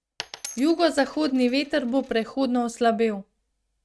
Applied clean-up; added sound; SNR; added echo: neural mask model RNNoise.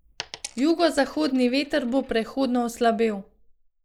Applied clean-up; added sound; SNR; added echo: neural mask model Resemble Enhance denoiser.